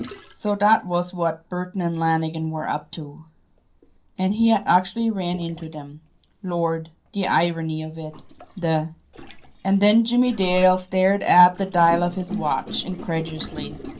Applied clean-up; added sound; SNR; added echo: none; Gurgling; 17 dB; reverberation time 0.3 s.